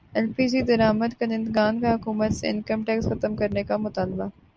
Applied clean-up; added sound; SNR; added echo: none; none; none; none.